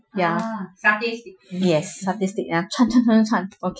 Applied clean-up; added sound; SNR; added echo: classical method Wiener filter.